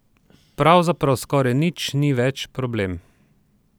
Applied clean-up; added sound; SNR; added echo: none; none; none; none.